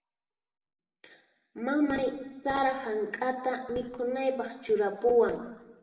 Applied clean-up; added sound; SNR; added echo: none; none; none; reverberation time 1.0 s.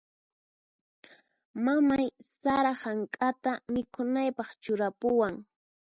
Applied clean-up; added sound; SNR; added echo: none; none; none; none.